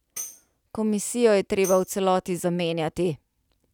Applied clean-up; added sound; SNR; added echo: none; Tambourine; 18 dB; none.